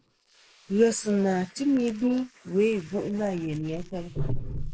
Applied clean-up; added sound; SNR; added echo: neural mask model Resemble Enhance denoiser.